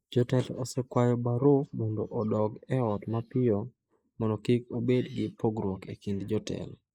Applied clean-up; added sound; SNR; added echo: neural mask model Resemble Enhance denoiser.